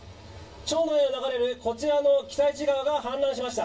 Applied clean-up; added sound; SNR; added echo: none; none; none; reverberation time 0.3 s.